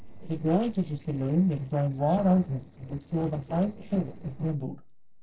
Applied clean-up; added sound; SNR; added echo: neural separator model SepFormer DNS4.